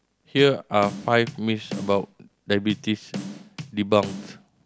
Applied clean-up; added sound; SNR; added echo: none; Bass drum / Snare drum; 12 dB; none.